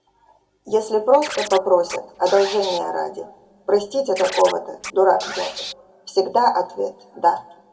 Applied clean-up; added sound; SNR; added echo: none; Scratching (performance technique); 14 dB; reverberation time 0.8 s.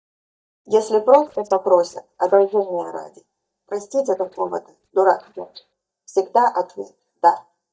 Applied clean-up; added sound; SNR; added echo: neural mask model DeepFilterNet 3.